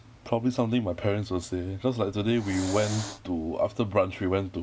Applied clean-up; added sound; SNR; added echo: none; Hiss; 11 dB; none.